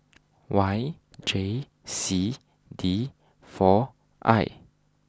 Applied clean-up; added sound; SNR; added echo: none; none; none; none.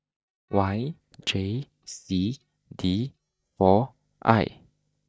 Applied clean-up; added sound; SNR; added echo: neural mask model DeepFilterNet 3.